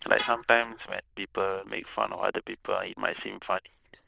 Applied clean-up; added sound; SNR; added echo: neural diffusion model UNIVERSE++.